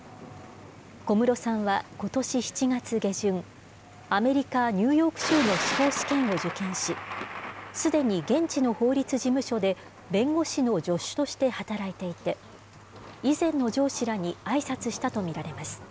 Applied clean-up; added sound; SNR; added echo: none; Thunder; 12 dB; none.